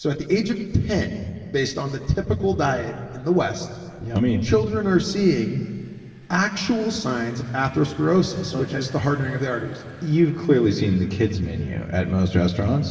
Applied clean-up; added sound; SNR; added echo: neural separator model SepFormer DNS4.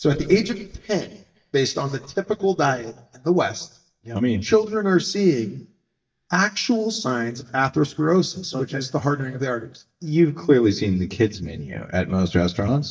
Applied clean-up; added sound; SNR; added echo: neural mask model DeepFilterNet 3.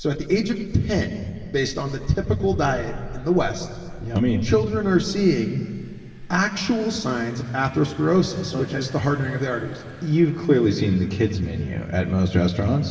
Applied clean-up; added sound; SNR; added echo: none; Engine; 18 dB; reverberation time 2.6 s.